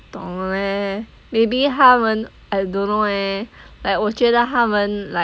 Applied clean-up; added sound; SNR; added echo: none; none; none; none.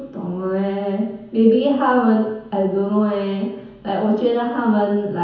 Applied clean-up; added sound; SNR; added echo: none; none; none; reverberation time 1.0 s.